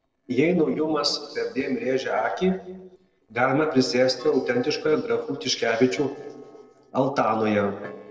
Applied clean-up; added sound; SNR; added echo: neural separator model SepFormer DNS4.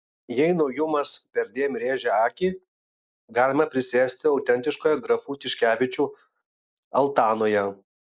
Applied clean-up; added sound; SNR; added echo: none; none; none; none.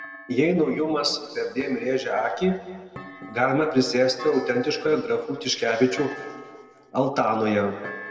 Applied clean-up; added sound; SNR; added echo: none; Thump, thud; 19 dB; reverberation time 1.7 s.